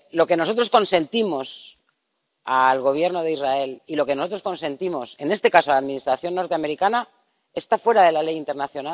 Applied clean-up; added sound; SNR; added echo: none; none; none; none.